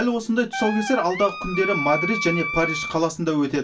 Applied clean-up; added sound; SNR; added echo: none; Wind instrument, woodwind instrument; 5 dB; reverberation time 0.2 s.